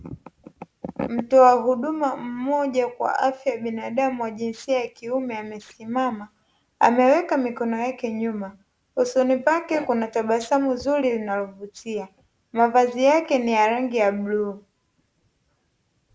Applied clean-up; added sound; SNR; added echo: none; none; none; none.